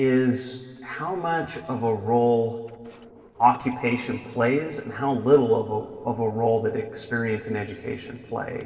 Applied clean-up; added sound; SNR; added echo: neural separator model SepFormer DNS4.